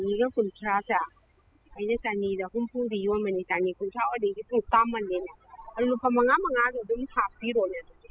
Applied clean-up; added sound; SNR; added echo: classical method spectral subtraction.